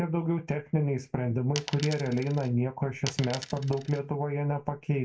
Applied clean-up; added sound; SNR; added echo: none; Coin (dropping); 12 dB; reverberation time 0.2 s.